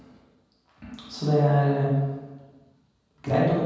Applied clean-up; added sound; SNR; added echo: none; none; none; reverberation time 1.2 s.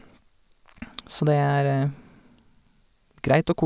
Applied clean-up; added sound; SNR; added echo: none; none; none; none.